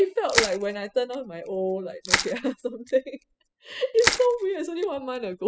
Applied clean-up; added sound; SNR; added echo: classical method spectral subtraction.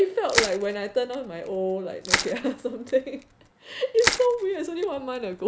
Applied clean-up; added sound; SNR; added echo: none; Crushing; 4 dB; none.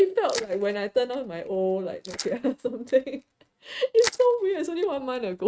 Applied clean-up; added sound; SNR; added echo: neural mask model RNNoise.